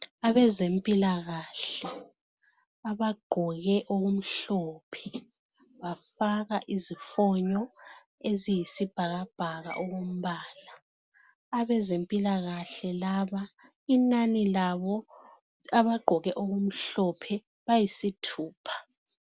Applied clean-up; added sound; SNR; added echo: none; none; none; none.